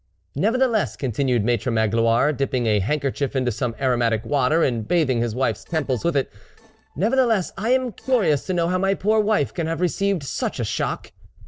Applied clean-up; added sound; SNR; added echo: neural separator model SepFormer DNS4.